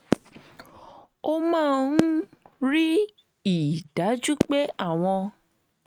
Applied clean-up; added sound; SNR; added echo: neural mask model RNNoise.